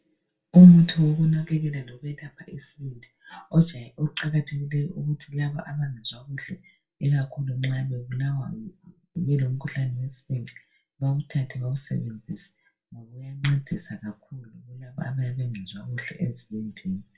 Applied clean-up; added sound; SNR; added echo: none; none; none; reverberation time 0.2 s.